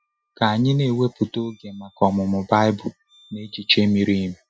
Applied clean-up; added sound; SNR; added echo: classical method Wiener filter.